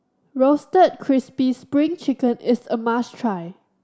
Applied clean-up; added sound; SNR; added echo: none; none; none; none.